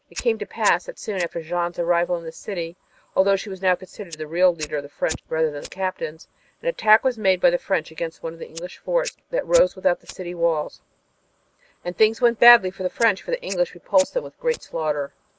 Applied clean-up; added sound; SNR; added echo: neural mask model Resemble Enhance denoiser.